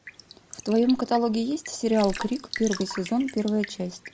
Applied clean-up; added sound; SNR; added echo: none; Raindrop / Drip; 14 dB; none.